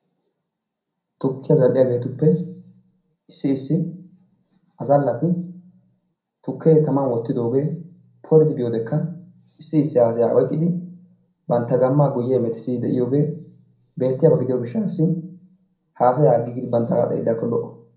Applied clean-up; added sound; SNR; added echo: none; none; none; reverberation time 0.5 s.